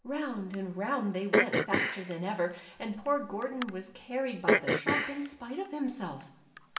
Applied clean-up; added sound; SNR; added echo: none; Cough; -1 dB; reverberation time 0.7 s.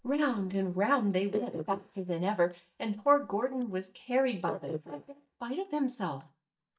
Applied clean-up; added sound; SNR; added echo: neural mask model DeepFilterNet 3.